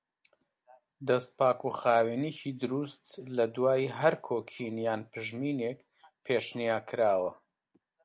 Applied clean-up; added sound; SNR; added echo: none; none; none; none.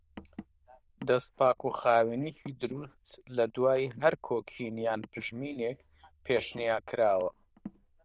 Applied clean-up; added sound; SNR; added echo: neural diffusion model UNIVERSE++.